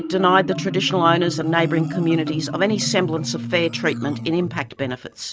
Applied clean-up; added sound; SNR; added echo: none; Marimba, xylophone; 7 dB; none.